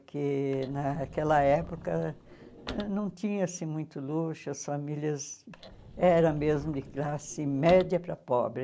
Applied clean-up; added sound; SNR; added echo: none; Sliding door / Slam / Wood; 16 dB; none.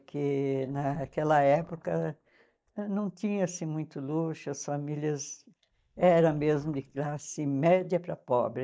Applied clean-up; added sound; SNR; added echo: neural mask model DeepFilterNet 3.